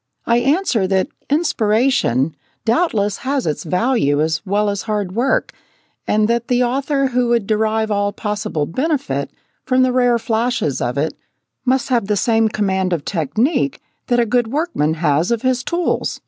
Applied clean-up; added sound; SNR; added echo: none; none; none; none.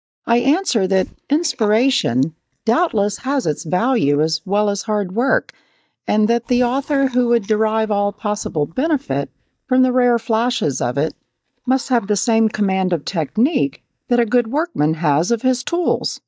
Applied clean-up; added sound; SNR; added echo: neural mask model DeepFilterNet 3.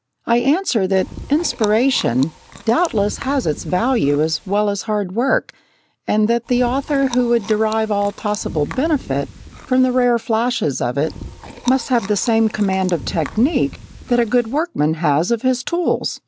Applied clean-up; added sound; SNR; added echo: none; Chewing, mastication; 16 dB; none.